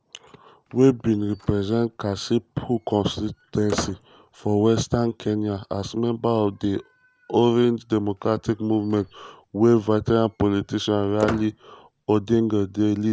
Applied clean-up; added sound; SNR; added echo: none; Squeak; 15 dB; none.